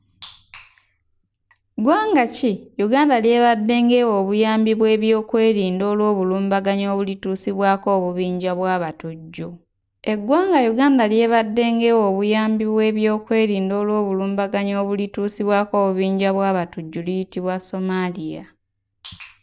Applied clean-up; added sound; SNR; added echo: none; none; none; none.